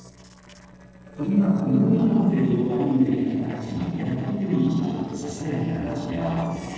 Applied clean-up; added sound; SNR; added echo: neural separator model SepFormer DNS4.